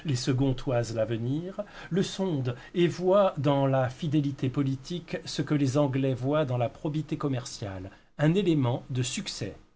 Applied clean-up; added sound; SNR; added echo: none; none; none; none.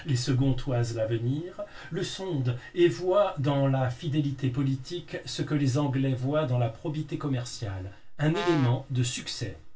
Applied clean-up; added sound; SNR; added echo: none; Brass instrument; 10 dB; reverberation time 0.2 s.